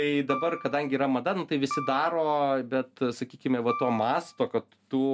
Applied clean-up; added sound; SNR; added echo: none; Piano; 12 dB; none.